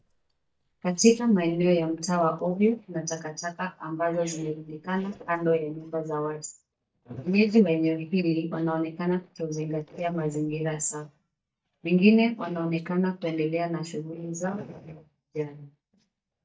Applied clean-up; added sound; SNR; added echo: neural mask model DeepFilterNet 3.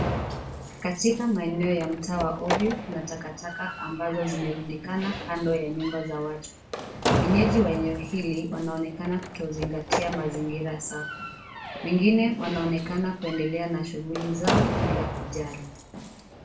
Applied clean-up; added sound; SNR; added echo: none; Slam; 4 dB; reverberation time 0.3 s.